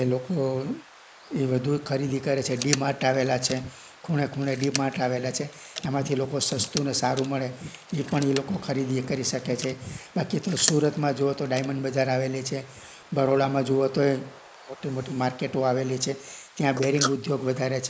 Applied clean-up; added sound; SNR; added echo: neural mask model Resemble Enhance denoiser.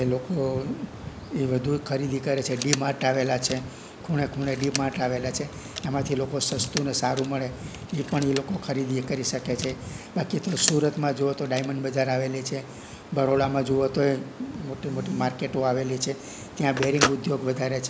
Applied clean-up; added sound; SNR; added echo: none; Telephone; 12 dB; none.